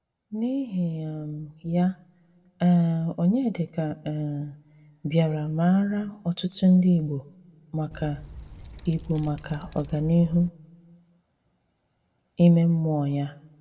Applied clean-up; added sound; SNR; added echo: none; Wind; 16 dB; reverberation time 0.6 s.